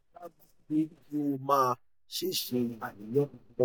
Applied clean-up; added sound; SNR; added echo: neural mask model DeepFilterNet 3.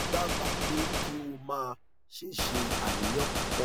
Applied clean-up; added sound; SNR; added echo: none; Gunshot, gunfire; -3 dB; none.